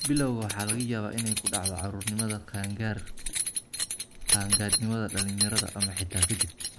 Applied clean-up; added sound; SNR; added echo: none; Keys jangling; -3 dB; none.